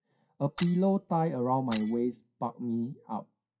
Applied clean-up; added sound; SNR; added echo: classical method WPE with log-MMSE.